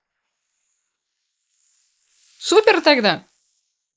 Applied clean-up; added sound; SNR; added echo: neural mask model Resemble Enhance denoiser.